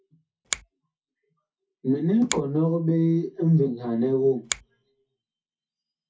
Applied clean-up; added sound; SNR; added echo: none; Finger snapping; 13 dB; reverberation time 0.3 s.